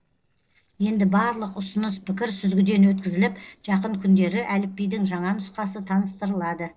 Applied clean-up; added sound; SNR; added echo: neural separator model SepFormer DNS4.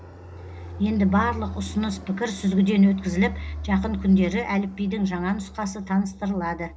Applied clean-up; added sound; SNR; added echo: none; Fixed-wing aircraft, airplane; 13 dB; none.